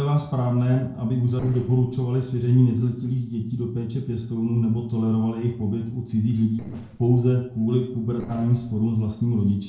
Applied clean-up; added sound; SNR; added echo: neural separator model SepFormer DNS4.